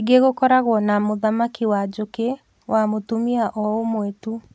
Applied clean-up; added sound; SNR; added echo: none; none; none; none.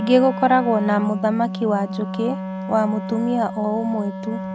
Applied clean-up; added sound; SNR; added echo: none; Wind instrument, woodwind instrument; 8 dB; none.